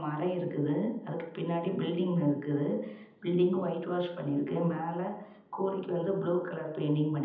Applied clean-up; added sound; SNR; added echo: none; none; none; reverberation time 0.8 s.